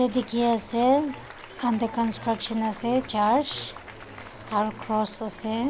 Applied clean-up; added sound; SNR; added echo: none; Applause; 19 dB; none.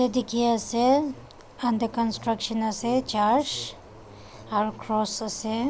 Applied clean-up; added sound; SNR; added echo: none; none; none; none.